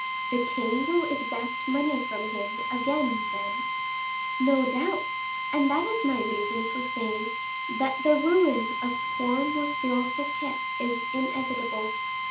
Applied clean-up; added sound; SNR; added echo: none; Drill; 2 dB; none.